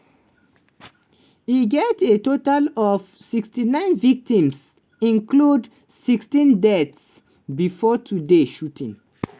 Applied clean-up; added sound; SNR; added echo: none; none; none; none.